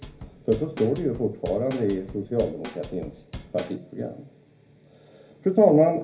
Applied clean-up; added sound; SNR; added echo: none; Drum / Drum kit; 15 dB; reverberation time 0.3 s.